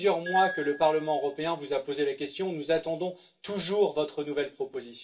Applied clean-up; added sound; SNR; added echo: none; Piano; 11 dB; reverberation time 0.2 s.